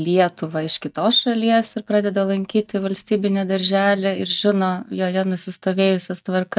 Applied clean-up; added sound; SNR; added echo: neural mask model DeepFilterNet 3.